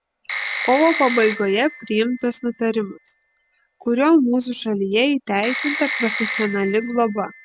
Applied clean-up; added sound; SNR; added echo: none; Telephone; 9 dB; none.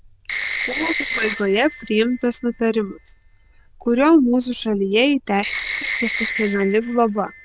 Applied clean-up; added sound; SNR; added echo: neural diffusion model UNIVERSE++.